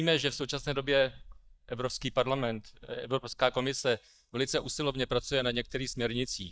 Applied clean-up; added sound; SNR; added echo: neural mask model DeepFilterNet 3.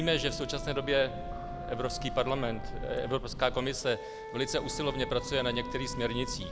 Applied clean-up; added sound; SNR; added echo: none; Wind instrument, woodwind instrument + Train / Breathing; 6 dB; none.